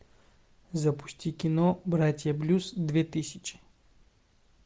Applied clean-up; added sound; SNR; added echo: none; none; none; none.